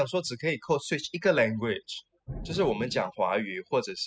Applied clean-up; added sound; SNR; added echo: classical method spectral subtraction.